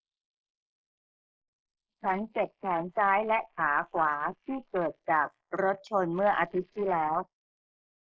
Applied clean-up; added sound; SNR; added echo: neural mask model Resemble Enhance denoiser.